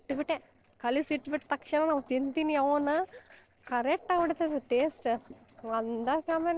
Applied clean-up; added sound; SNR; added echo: neural separator model SepFormer DNS4.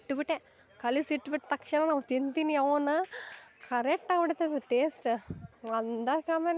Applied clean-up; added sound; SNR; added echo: none; none; none; none.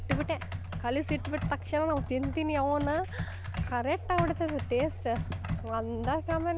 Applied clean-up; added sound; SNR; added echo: none; Computer keyboard; 4 dB; none.